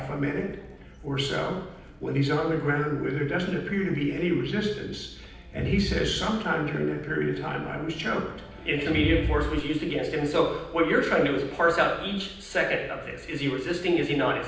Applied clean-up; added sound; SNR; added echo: none; Crowd; 12 dB; reverberation time 0.9 s.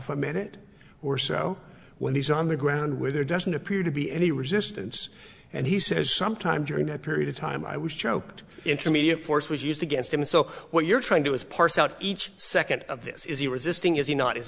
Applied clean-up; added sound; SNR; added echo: none; none; none; none.